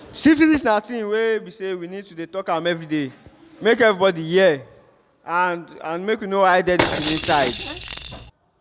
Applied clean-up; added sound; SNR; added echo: none; Rattle / Rattle (instrument); -2 dB; none.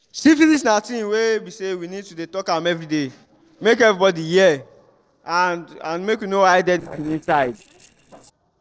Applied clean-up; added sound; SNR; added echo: neural separator model SepFormer DNS4.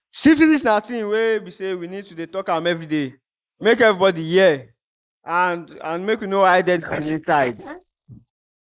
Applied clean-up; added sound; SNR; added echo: neural mask model Resemble Enhance denoiser.